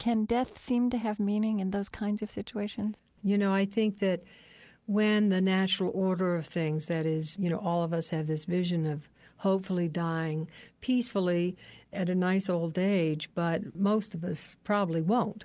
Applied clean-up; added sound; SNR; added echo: none; none; none; none.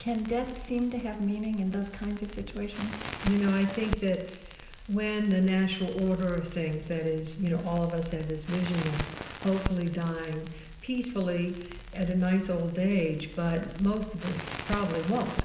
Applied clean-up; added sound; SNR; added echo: none; Crackle; 11 dB; reverberation time 0.9 s.